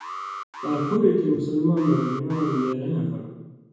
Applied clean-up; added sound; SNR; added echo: none; Alarm; 13 dB; reverberation time 1.1 s.